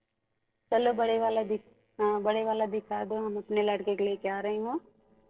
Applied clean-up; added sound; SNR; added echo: neural separator model SepFormer DNS4.